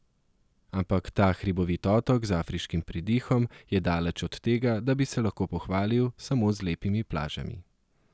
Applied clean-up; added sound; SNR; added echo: none; none; none; none.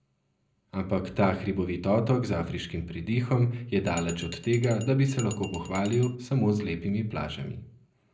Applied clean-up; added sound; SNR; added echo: none; Glass; 16 dB; reverberation time 0.5 s.